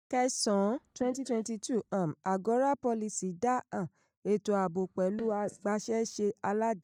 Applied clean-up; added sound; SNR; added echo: neural mask model DeepFilterNet 3.